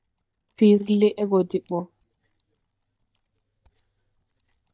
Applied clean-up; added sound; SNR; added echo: neural mask model DeepFilterNet 3.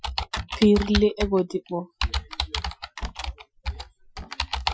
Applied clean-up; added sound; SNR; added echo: classical method Wiener filter.